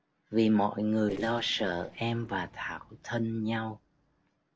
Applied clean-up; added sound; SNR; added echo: neural separator model SepFormer DNS4.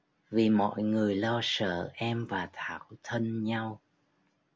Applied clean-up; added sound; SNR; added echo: none; none; none; none.